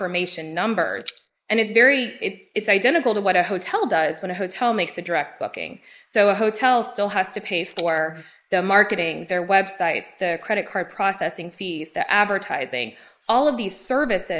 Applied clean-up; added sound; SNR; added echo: neural mask model Resemble Enhance denoiser.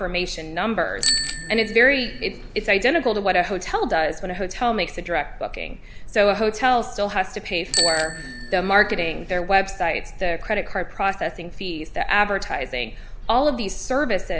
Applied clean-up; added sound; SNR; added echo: none; Bicycle bell; 11 dB; none.